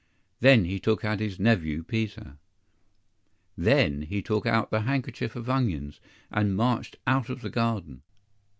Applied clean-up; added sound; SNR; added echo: none; none; none; none.